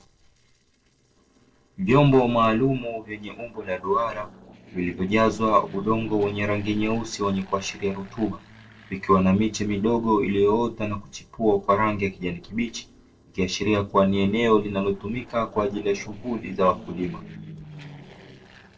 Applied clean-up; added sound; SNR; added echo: neural separator model SepFormer DNS4.